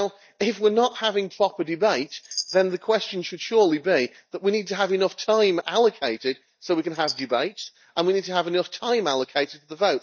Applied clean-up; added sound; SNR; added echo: neural mask model DeepFilterNet 3.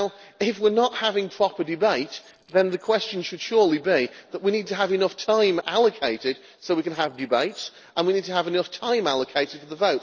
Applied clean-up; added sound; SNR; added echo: neural separator model SepFormer DNS4.